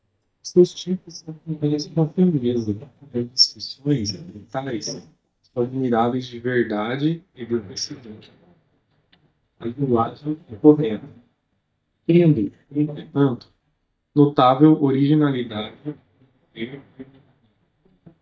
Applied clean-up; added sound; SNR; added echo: neural mask model DeepFilterNet 3.